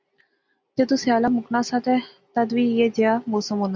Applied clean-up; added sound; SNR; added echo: none; none; none; none.